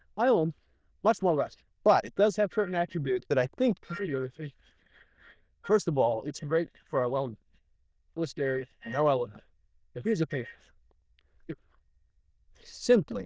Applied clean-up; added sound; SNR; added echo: neural diffusion model UNIVERSE++.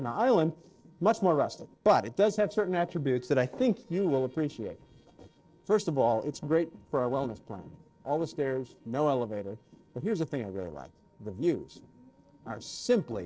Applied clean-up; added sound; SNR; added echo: neural separator model SepFormer DNS4.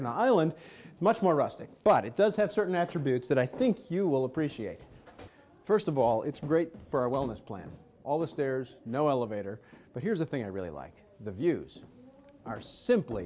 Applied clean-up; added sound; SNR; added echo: none; none; none; none.